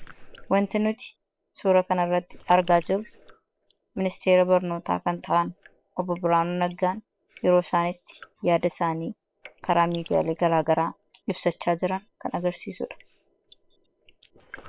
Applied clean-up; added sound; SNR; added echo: neural separator model SepFormer WHAM!.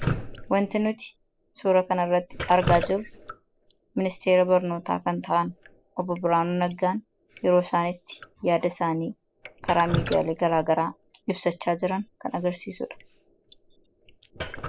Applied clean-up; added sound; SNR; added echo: none; Drip; 11 dB; none.